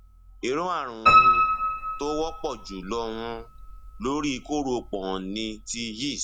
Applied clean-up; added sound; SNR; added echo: none; Piano; -4 dB; none.